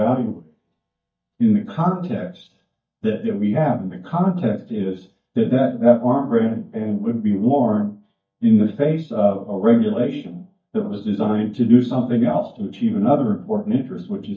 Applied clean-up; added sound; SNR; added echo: neural mask model DeepFilterNet 3.